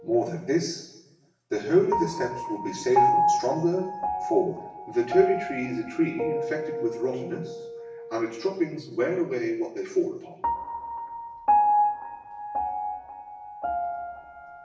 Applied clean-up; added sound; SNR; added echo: none; Piano; 1 dB; reverberation time 0.8 s.